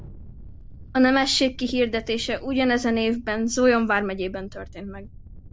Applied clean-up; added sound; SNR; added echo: none; Thunder; 16 dB; none.